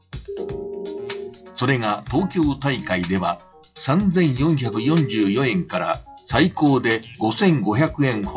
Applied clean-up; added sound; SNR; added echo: classical method WPE with log-MMSE.